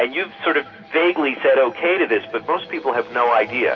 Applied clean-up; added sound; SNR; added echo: none; none; none; reverberation time 2.7 s.